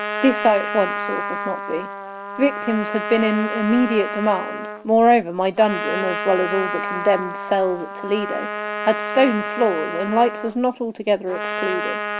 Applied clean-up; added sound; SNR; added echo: none; Trumpet; 6 dB; none.